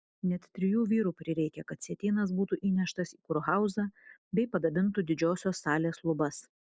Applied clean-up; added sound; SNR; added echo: none; none; none; none.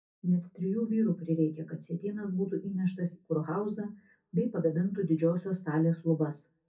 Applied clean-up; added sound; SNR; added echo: none; none; none; reverberation time 0.3 s.